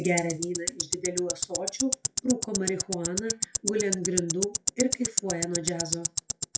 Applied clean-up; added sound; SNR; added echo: classical method WPE with log-MMSE.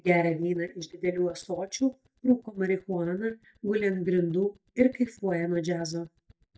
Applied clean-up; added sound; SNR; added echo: neural mask model DeepFilterNet 3.